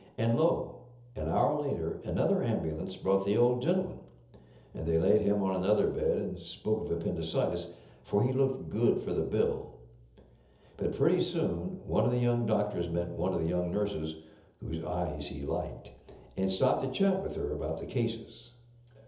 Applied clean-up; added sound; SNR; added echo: none; none; none; reverberation time 0.7 s.